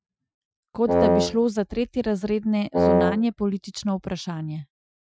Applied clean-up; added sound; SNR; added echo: classical method Wiener filter.